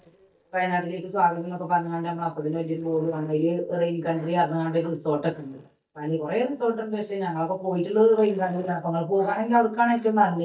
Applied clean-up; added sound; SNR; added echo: neural mask model DeepFilterNet 3.